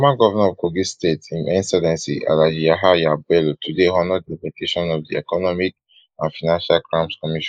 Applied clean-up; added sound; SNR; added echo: neural mask model Resemble Enhance denoiser.